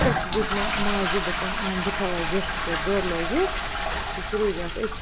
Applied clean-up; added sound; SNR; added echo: none; Toilet flush; -2 dB; none.